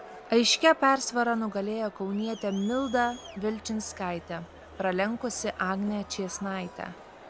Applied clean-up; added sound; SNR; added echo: none; Crowd; 18 dB; none.